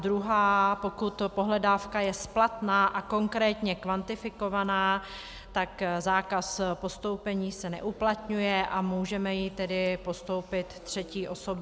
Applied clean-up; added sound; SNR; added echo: none; none; none; none.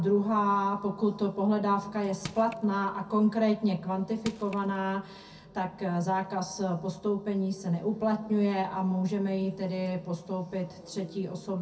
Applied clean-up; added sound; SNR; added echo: none; Crushing; 16 dB; reverberation time 0.3 s.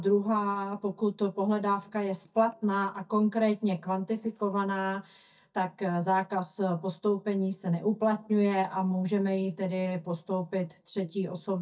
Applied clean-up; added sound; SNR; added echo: neural mask model DeepFilterNet 3.